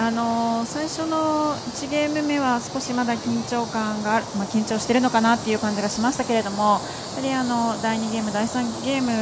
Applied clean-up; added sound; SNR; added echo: none; none; none; none.